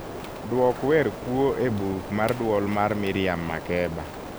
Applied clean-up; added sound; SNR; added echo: none; Rain; 10 dB; none.